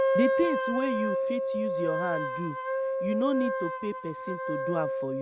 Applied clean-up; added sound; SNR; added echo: none; Wind instrument, woodwind instrument; -3 dB; none.